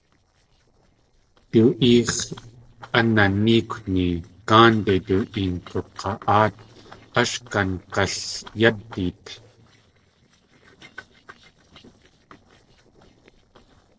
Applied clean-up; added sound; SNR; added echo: neural separator model SepFormer DNS4.